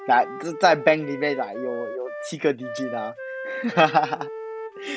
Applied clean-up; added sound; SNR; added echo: none; Wind instrument, woodwind instrument; 11 dB; none.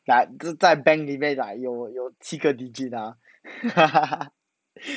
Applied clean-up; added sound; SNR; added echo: none; none; none; none.